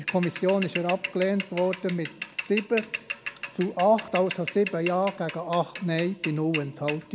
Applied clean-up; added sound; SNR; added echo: none; Mechanisms / Bicycle; 5 dB; none.